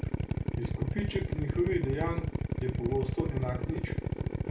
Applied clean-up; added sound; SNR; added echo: none; Drill; -3 dB; reverberation time 0.3 s.